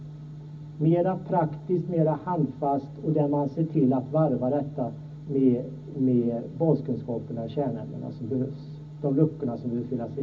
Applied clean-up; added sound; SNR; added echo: none; none; none; reverberation time 0.4 s.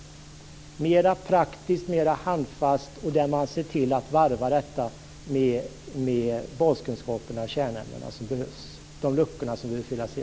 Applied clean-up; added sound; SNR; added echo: none; none; none; none.